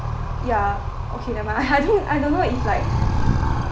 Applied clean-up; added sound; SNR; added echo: none; Animal; -1 dB; none.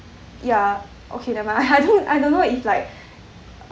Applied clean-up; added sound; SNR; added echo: none; none; none; none.